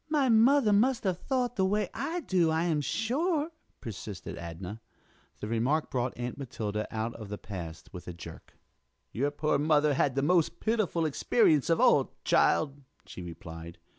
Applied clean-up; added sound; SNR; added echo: none; none; none; none.